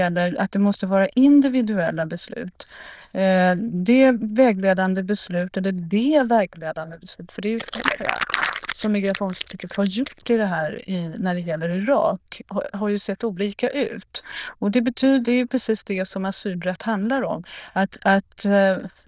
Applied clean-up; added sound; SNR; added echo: neural diffusion model UNIVERSE++.